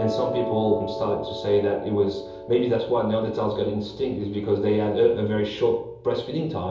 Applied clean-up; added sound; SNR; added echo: none; Piano; 11 dB; reverberation time 2.8 s.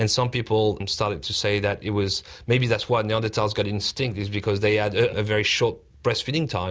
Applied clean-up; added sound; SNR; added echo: none; none; none; none.